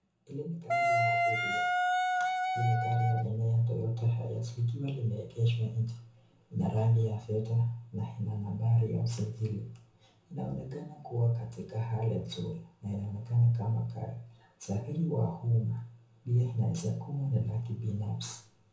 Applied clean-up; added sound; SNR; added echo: none; Wind instrument, woodwind instrument; -2 dB; reverberation time 0.6 s.